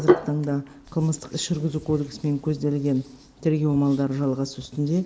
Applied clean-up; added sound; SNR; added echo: none; Hands; 6 dB; none.